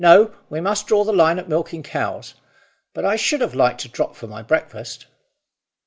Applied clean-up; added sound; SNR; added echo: none; none; none; none.